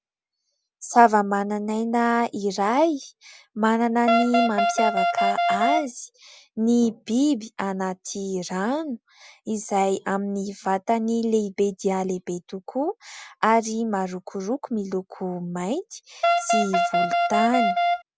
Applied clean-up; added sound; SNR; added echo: none; Wind instrument, woodwind instrument; -3 dB; none.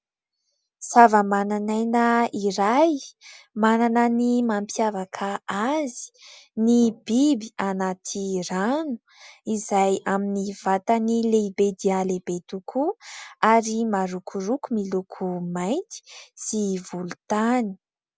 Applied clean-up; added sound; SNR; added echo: none; none; none; none.